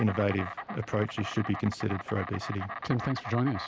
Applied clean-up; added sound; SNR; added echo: none; Insect; 9 dB; none.